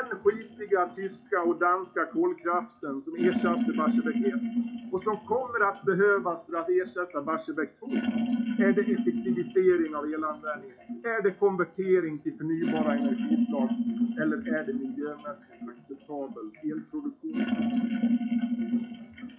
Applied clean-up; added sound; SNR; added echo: classical method WPE with log-MMSE.